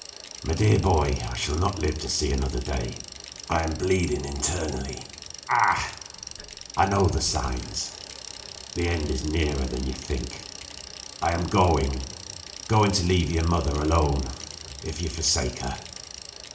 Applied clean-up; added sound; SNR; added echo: none; Bicycle; 14 dB; reverberation time 1.3 s.